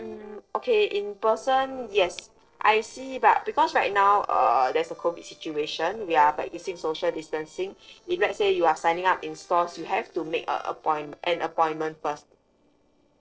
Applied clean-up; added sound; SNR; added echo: neural separator model SepFormer DNS4.